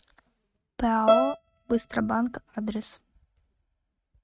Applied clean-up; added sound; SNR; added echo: neural mask model RNNoise.